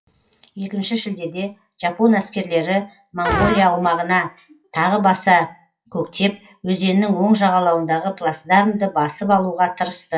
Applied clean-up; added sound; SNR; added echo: classical method WPE with log-MMSE.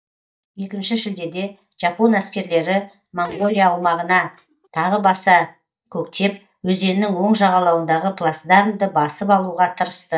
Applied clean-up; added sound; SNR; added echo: neural mask model DeepFilterNet 3.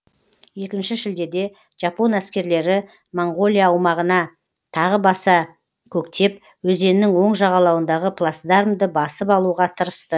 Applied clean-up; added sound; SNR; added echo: none; none; none; none.